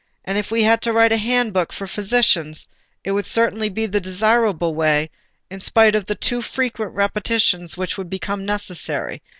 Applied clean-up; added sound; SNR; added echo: none; none; none; none.